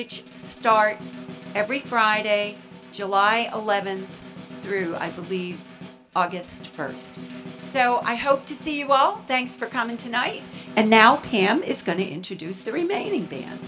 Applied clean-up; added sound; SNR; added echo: none; Snare drum; 16 dB; none.